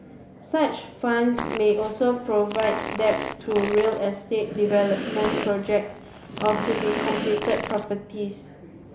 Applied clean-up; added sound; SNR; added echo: none; Fart + Breathing; 6 dB; none.